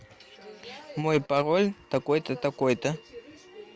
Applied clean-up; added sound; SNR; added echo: none; none; none; none.